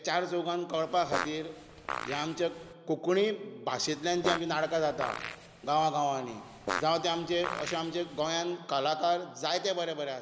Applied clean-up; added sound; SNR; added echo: none; Fart; 8 dB; none.